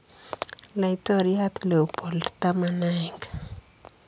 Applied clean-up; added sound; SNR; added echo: none; none; none; none.